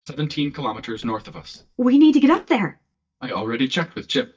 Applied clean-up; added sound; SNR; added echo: neural mask model DeepFilterNet 3.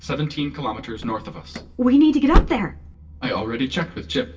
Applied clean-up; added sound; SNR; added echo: none; Slam / Car; 1 dB; reverberation time 0.2 s.